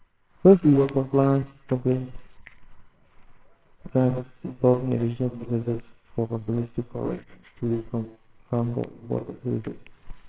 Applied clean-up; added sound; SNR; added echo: neural separator model SepFormer WHAMR!.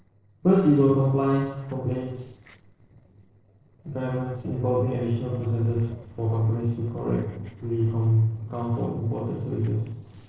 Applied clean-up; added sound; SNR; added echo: neural separator model SepFormer DNS4.